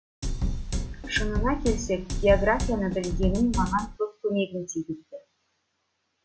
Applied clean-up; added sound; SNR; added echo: none; Drum kit; 1 dB; none.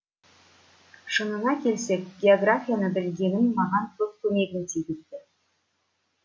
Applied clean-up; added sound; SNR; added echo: none; none; none; none.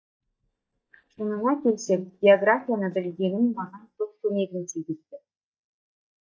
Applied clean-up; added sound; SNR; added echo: neural mask model DeepFilterNet 3.